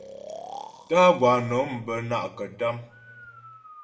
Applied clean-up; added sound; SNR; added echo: none; Breathing; 19 dB; reverberation time 0.6 s.